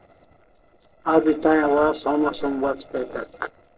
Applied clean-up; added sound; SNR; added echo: neural separator model SepFormer DNS4.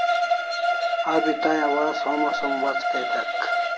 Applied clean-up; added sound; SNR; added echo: none; Bowed string instrument; -3 dB; none.